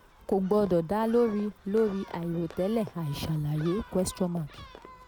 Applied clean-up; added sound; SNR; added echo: none; Run + Gull, seagull; 19 dB; none.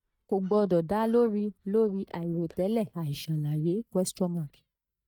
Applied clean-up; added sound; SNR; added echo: neural mask model DeepFilterNet 3.